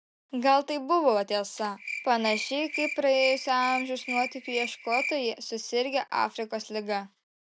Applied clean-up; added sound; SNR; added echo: none; Cricket; 7 dB; none.